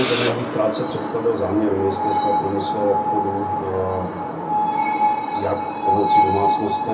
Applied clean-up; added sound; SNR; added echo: none; Screech; -2 dB; reverberation time 0.3 s.